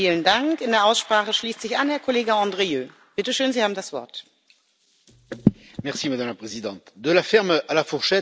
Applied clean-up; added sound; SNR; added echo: none; none; none; none.